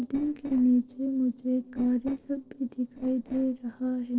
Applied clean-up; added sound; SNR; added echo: neural separator model SepFormer DNS4.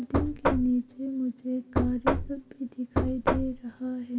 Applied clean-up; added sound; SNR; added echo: none; Knock; -1 dB; reverberation time 2.1 s.